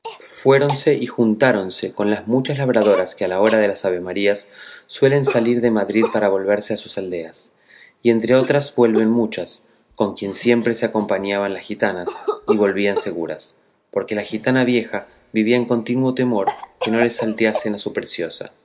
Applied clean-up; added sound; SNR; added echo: none; Cough; 12 dB; none.